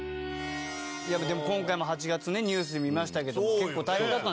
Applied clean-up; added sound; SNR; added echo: none; none; none; none.